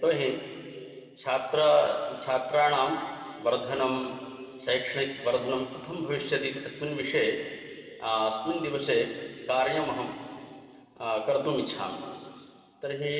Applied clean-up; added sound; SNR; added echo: none; none; none; reverberation time 2.5 s.